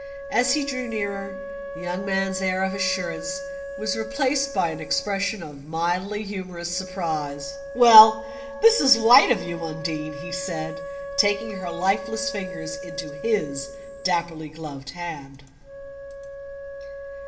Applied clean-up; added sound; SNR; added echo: none; Wind instrument, woodwind instrument; 11 dB; reverberation time 1.8 s.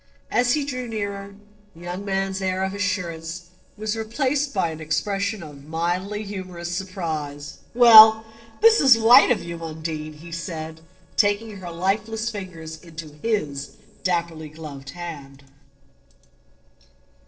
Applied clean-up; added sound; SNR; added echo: neural separator model SepFormer DNS4.